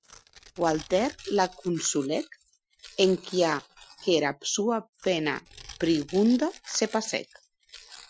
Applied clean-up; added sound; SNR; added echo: classical method Wiener filter.